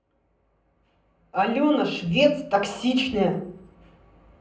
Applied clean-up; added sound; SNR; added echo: none; none; none; reverberation time 0.6 s.